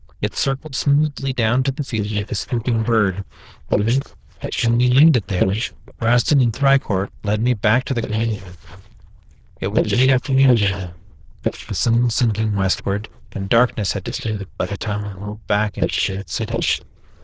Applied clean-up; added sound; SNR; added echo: neural diffusion model UNIVERSE++.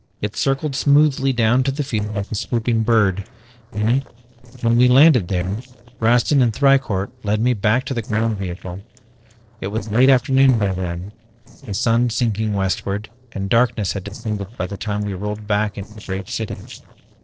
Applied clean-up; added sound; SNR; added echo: neural separator model SepFormer DNS4.